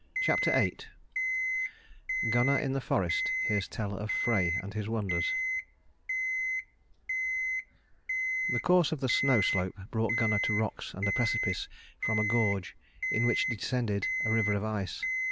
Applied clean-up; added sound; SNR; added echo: none; Alarm; 1 dB; none.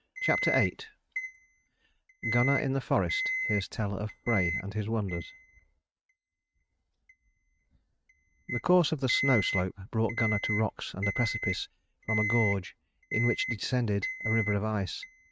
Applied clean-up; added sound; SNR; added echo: neural mask model RNNoise.